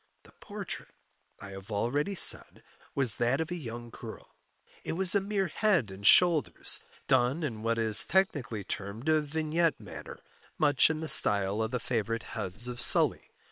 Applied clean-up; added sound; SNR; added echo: neural separator model SepFormer WHAM!.